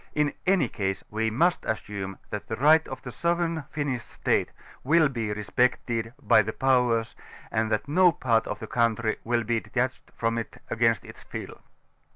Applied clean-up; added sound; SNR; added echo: none; none; none; none.